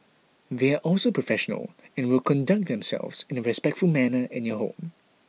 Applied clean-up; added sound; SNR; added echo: none; none; none; none.